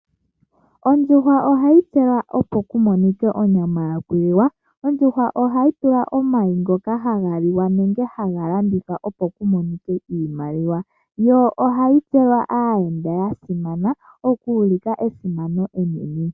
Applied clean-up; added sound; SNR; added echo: none; none; none; none.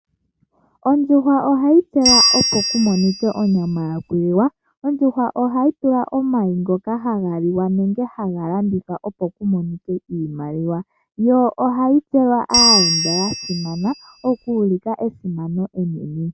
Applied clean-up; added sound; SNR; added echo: none; Bell; 0 dB; none.